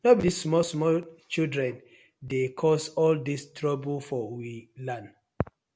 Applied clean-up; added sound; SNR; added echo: none; none; none; none.